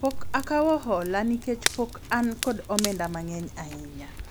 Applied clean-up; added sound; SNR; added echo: none; Crackle; 9 dB; none.